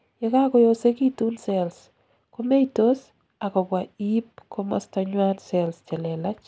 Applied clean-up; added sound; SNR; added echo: none; none; none; none.